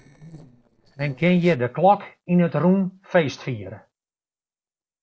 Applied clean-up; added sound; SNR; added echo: neural separator model SepFormer DNS4.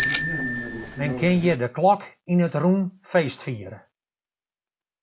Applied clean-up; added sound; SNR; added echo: none; Bicycle bell; 3 dB; none.